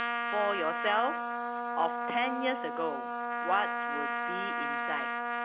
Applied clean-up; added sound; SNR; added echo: none; Trumpet; -1 dB; none.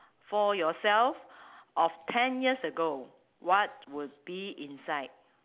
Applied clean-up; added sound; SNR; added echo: none; none; none; none.